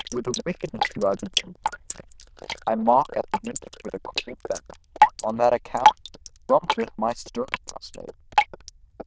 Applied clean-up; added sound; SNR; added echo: neural diffusion model UNIVERSE++.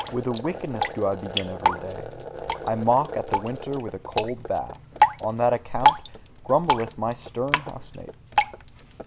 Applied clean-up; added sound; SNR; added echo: none; Drip; 0 dB; none.